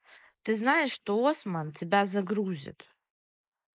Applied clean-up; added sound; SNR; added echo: neural mask model Resemble Enhance denoiser.